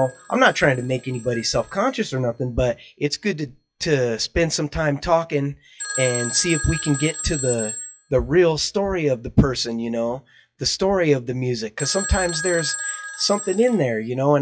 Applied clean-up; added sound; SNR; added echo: classical method log-MMSE.